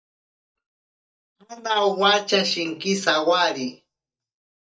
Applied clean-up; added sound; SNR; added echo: neural mask model DeepFilterNet 3.